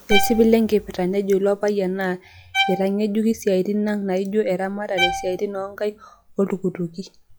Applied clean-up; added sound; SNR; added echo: classical method log-MMSE.